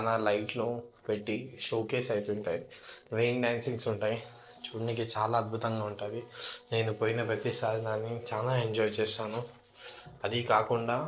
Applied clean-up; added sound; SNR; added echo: neural separator model SepFormer DNS4.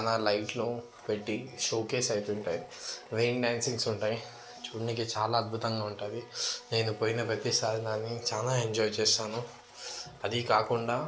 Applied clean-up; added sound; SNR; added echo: none; Domestic sounds, home sounds; 19 dB; none.